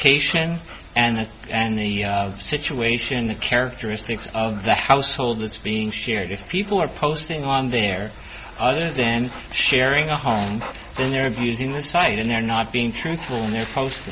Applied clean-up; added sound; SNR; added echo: none; Dog; 17 dB; none.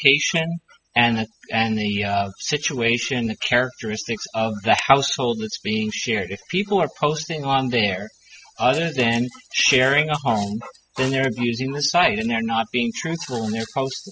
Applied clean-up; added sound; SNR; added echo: classical method spectral subtraction.